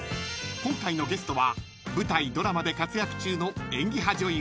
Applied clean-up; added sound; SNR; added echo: none; none; none; none.